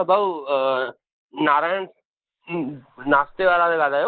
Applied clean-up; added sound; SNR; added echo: neural mask model Resemble Enhance denoiser.